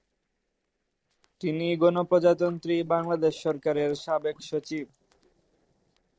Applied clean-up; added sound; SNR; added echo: neural separator model SepFormer DNS4.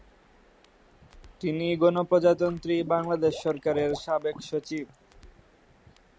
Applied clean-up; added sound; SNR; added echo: none; Liquid + Crackle; 18 dB; none.